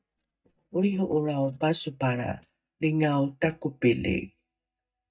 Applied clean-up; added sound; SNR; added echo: neural mask model DeepFilterNet 3.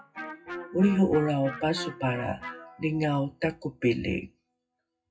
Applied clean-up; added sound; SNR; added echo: classical method WPE with log-MMSE.